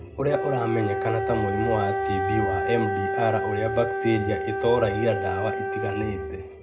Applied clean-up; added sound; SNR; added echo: none; Wind instrument, woodwind instrument; 1 dB; reverberation time 0.2 s.